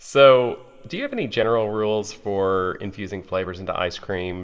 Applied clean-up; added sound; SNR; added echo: none; none; none; reverberation time 2.5 s.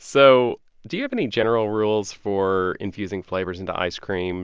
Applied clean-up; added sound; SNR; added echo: none; none; none; none.